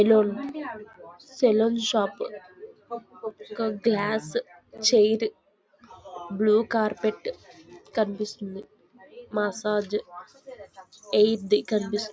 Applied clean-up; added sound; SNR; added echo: none; none; none; none.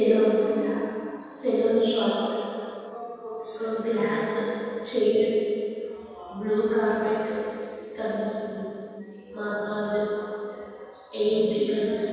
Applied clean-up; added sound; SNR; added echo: none; none; none; reverberation time 2.1 s.